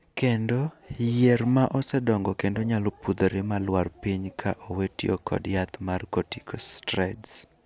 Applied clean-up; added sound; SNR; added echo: none; none; none; none.